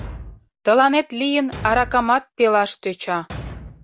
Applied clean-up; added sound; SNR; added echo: none; Thump, thud; 16 dB; none.